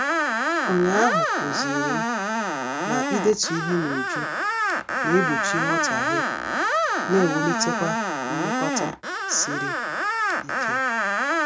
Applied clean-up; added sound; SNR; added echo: none; Screech; -3 dB; none.